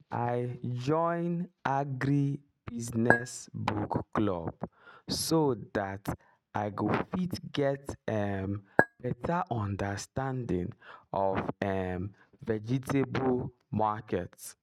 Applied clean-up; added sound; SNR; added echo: neural mask model RNNoise.